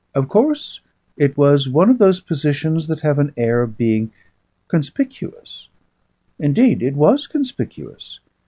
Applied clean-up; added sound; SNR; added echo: none; none; none; none.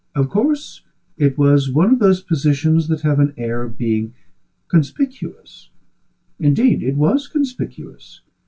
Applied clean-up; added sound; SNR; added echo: none; none; none; reverberation time 0.1 s.